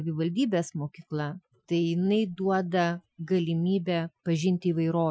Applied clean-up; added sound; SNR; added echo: classical method Wiener filter.